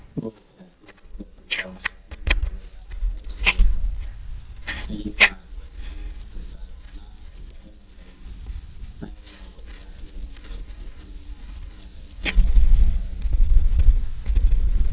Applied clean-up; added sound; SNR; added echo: neural mask model DeepFilterNet 3.